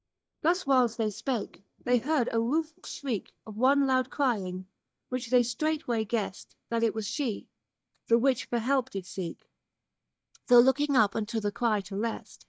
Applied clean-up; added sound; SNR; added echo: neural mask model DeepFilterNet 3.